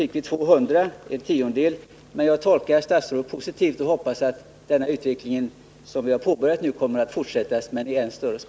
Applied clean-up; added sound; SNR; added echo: none; none; none; none.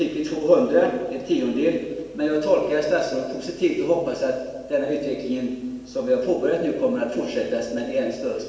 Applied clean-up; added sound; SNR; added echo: none; none; none; reverberation time 1.3 s.